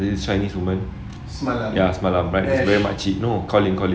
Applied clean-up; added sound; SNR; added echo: none; none; none; none.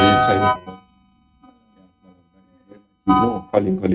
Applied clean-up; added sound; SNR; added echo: neural mask model RNNoise.